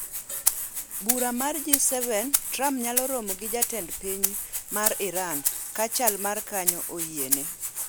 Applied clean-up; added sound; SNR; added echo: none; Rattle (instrument); -1 dB; none.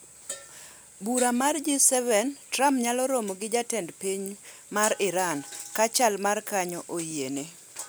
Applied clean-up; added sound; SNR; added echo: none; none; none; none.